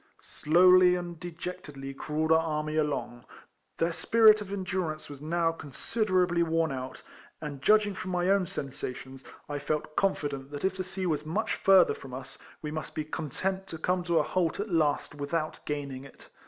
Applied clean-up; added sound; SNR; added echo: none; none; none; none.